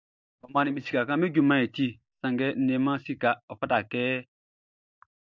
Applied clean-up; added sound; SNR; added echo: neural mask model DeepFilterNet 3.